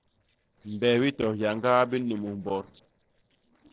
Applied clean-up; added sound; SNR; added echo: neural separator model SepFormer DNS4.